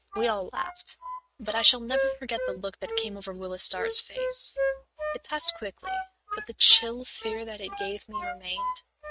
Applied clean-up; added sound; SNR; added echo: neural mask model RNNoise.